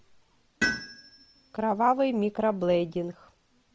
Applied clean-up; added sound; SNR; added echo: none; Tools; 8 dB; none.